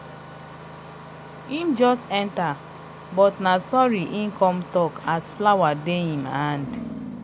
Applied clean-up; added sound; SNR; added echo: none; Engine starting; 15 dB; none.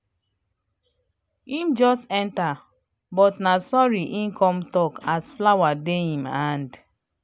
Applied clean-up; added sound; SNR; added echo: none; none; none; none.